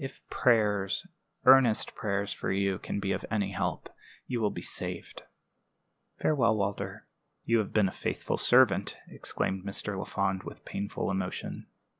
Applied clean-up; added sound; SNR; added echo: none; none; none; none.